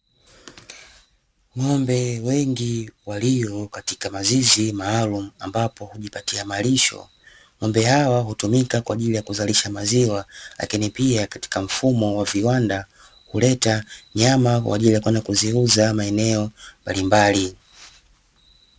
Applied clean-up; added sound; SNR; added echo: none; none; none; none.